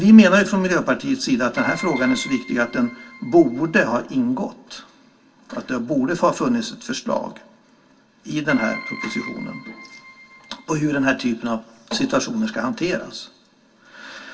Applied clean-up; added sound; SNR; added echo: none; Keyboard (musical); 15 dB; reverberation time 0.2 s.